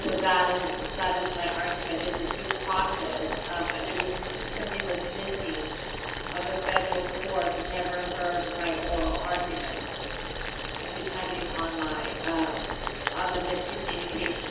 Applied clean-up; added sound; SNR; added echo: none; Boiling; 2 dB; reverberation time 1.1 s.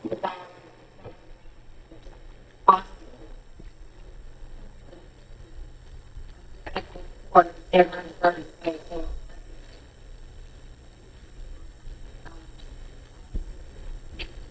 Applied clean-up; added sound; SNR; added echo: neural mask model DeepFilterNet 3.